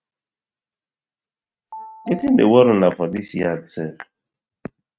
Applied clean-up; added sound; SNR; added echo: neural mask model RNNoise.